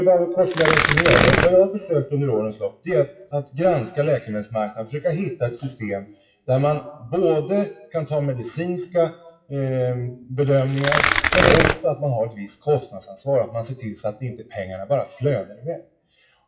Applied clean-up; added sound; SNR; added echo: classical method WPE with log-MMSE.